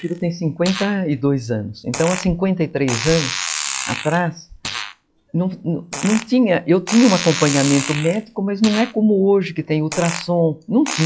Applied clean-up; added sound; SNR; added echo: classical method log-MMSE.